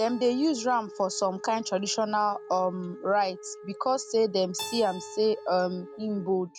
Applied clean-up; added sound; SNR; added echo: none; Wind instrument, woodwind instrument + Keyboard (musical); 16 dB; none.